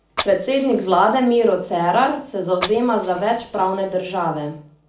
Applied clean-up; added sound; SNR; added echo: none; Fire; 14 dB; reverberation time 0.4 s.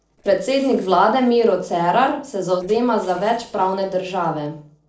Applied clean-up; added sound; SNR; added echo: neural separator model SepFormer DNS4.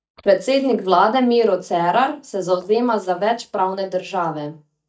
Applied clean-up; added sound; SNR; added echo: neural mask model DeepFilterNet 3.